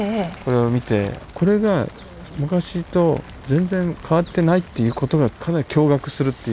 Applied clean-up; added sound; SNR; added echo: none; none; none; none.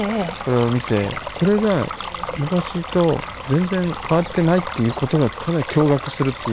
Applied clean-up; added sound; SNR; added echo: none; Stream; 11 dB; none.